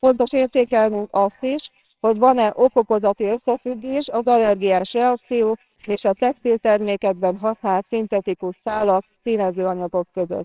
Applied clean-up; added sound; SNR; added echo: neural separator model SepFormer WHAMR!.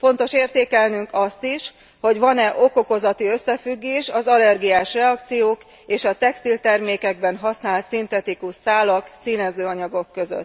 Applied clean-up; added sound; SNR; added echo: none; none; none; none.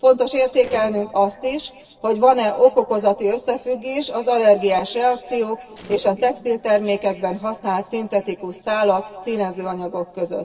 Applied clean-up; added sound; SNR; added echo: neural separator model SepFormer DNS4.